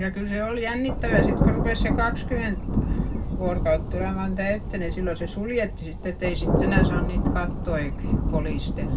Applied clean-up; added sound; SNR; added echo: none; Thunder; -3 dB; reverberation time 0.4 s.